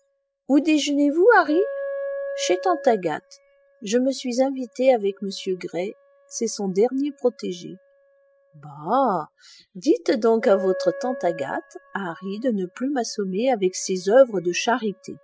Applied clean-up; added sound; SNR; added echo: classical method spectral subtraction.